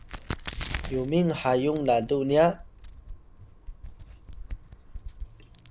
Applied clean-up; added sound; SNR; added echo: none; Crack; 10 dB; none.